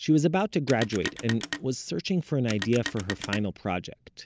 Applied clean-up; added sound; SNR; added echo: none; Telephone; 11 dB; none.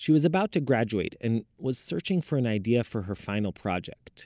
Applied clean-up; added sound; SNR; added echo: none; none; none; none.